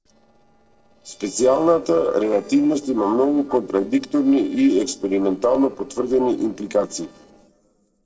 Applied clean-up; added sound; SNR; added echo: neural separator model SepFormer DNS4.